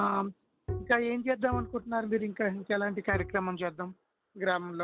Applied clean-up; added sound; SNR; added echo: none; Bowed string instrument; 8 dB; none.